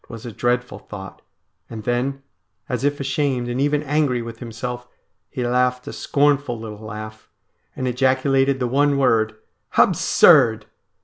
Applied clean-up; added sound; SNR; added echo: none; none; none; none.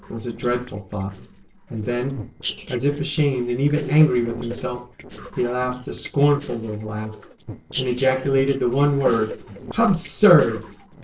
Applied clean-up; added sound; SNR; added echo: neural separator model SepFormer DNS4.